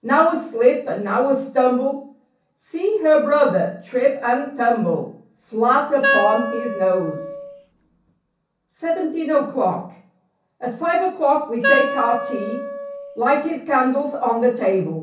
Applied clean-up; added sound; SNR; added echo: none; Wind instrument, woodwind instrument; 4 dB; reverberation time 0.6 s.